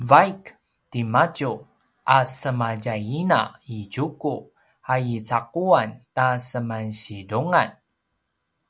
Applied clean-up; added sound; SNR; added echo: none; none; none; none.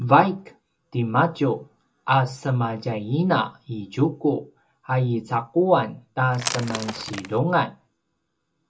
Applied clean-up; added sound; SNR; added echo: none; Crackle / Crushing / Wood; 8 dB; reverberation time 0.2 s.